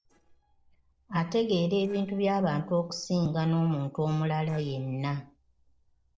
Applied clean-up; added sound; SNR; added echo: neural separator model SepFormer DNS4.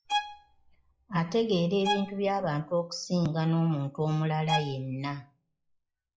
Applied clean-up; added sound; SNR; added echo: classical method log-MMSE.